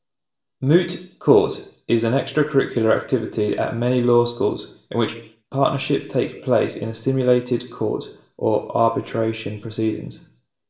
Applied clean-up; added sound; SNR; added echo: none; none; none; reverberation time 0.5 s.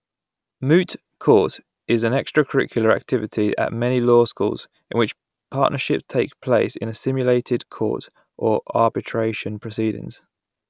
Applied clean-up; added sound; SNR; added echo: none; none; none; none.